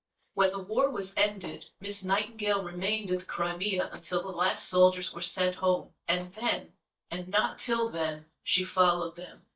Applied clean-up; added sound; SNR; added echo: neural mask model DeepFilterNet 3.